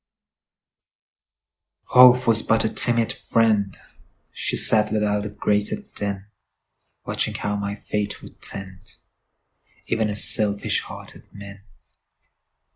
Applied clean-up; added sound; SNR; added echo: neural mask model Resemble Enhance denoiser.